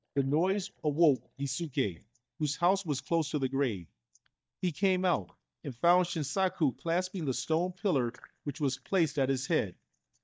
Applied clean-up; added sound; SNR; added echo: neural mask model DeepFilterNet 3.